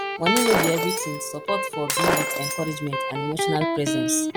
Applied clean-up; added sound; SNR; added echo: none; Electric guitar + Shatter; -2 dB; none.